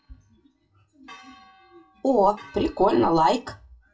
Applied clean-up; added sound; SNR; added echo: classical method WPE with log-MMSE.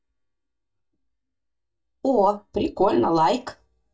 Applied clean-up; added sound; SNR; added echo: neural mask model DeepFilterNet 3.